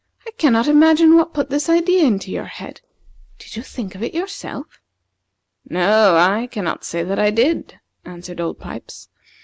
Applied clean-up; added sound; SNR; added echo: neural mask model Resemble Enhance denoiser.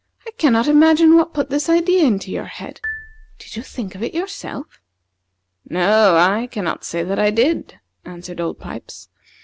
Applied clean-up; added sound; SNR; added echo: none; Marimba, xylophone; 16 dB; none.